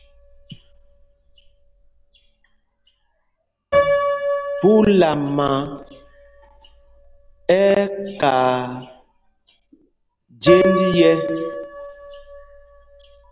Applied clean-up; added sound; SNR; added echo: none; Piano; 5 dB; none.